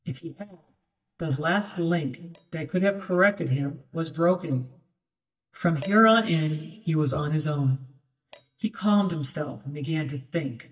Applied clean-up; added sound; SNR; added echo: neural mask model DeepFilterNet 3.